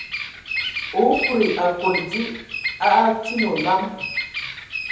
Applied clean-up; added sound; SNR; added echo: none; Bird vocalization, bird call, bird song; 6 dB; reverberation time 1.1 s.